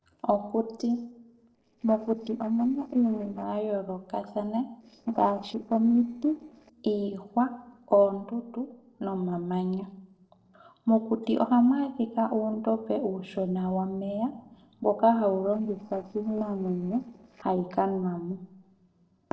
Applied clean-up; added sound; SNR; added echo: neural separator model SepFormer DNS4.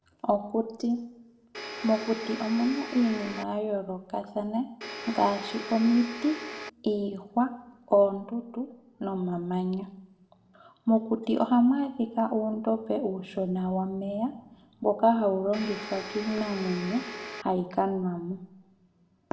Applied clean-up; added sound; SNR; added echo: none; Domestic sounds, home sounds; 10 dB; reverberation time 0.8 s.